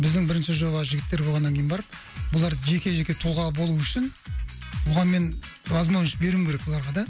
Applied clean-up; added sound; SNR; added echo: none; none; none; none.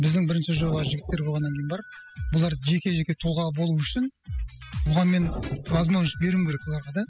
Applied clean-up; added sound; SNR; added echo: classical method spectral subtraction.